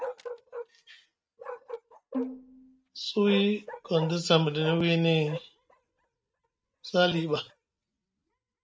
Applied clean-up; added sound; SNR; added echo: neural mask model RNNoise.